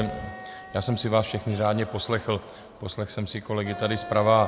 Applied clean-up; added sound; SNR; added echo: none; Wind instrument, woodwind instrument; 15 dB; none.